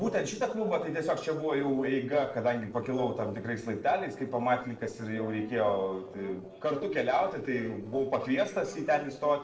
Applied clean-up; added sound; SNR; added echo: neural separator model SepFormer DNS4.